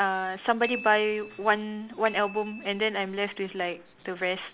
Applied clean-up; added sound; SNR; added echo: none; Bicycle bell; 15 dB; none.